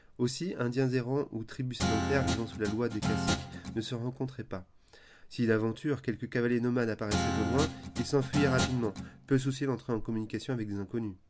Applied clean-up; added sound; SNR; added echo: none; Guitar; 1 dB; none.